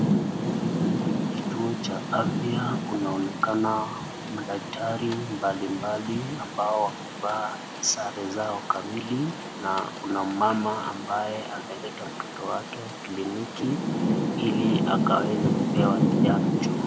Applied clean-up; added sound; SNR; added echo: none; Rain; -1 dB; reverberation time 1.4 s.